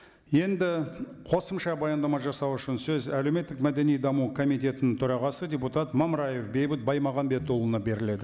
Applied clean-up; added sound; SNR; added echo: none; none; none; none.